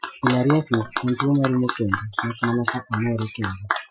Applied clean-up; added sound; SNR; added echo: classical method Wiener filter.